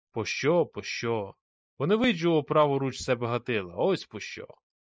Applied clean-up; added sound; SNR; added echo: neural mask model Resemble Enhance denoiser.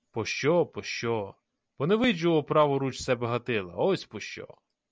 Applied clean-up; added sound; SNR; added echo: none; none; none; none.